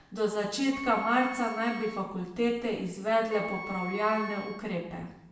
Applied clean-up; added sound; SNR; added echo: none; Wind instrument, woodwind instrument; 13 dB; reverberation time 0.8 s.